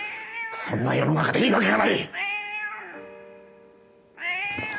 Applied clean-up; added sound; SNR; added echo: none; Cat; 8 dB; none.